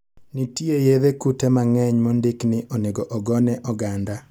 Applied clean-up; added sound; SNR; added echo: none; none; none; none.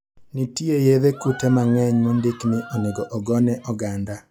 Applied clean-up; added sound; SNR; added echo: classical method log-MMSE.